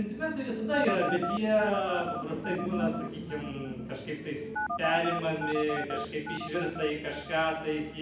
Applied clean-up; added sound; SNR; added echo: none; Telephone; 6 dB; reverberation time 0.8 s.